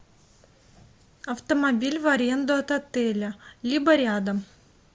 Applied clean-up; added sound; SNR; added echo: none; none; none; none.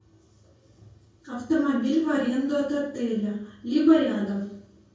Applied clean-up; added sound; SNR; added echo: none; none; none; reverberation time 0.6 s.